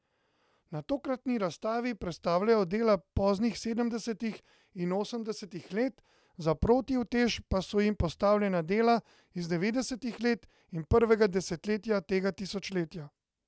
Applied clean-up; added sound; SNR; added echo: none; none; none; none.